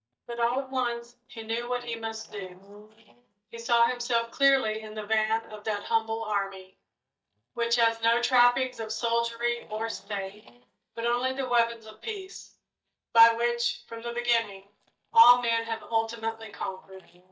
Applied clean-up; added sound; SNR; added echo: neural mask model DeepFilterNet 3.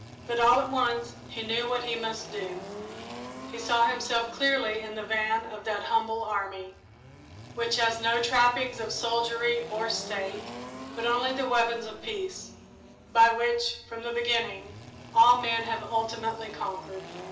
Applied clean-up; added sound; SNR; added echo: none; Engine; 15 dB; reverberation time 1.2 s.